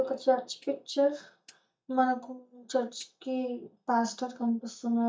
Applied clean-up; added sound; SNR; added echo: neural mask model DeepFilterNet 3.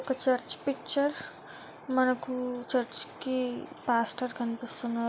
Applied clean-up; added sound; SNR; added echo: none; none; none; none.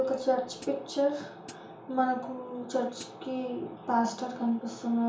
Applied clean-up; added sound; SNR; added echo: none; Hi-hat; 20 dB; reverberation time 0.6 s.